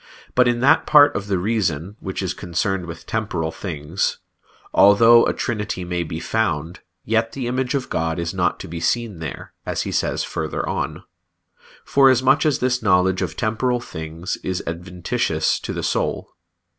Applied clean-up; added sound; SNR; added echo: none; none; none; none.